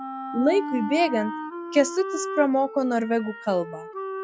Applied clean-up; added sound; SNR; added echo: classical method log-MMSE.